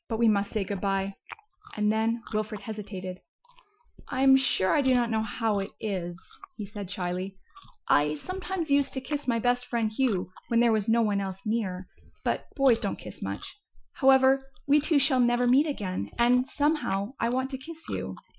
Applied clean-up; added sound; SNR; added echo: classical method Wiener filter.